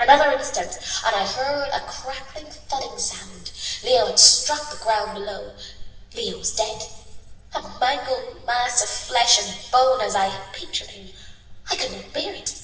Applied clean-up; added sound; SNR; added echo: none; none; none; reverberation time 1.2 s.